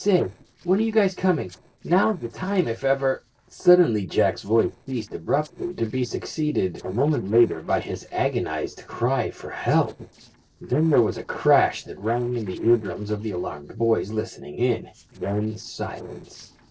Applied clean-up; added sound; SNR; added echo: neural separator model SepFormer DNS4.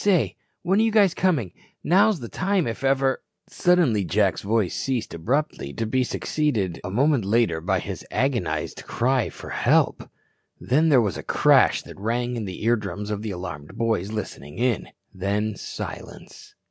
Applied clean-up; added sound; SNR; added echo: none; none; none; none.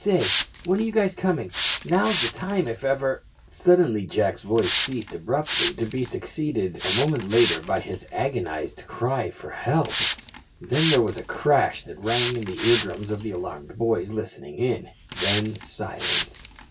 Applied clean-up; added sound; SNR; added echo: none; Hiss; 3 dB; reverberation time 0.1 s.